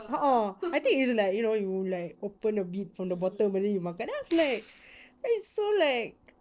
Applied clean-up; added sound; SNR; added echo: neural separator model SepFormer DNS4.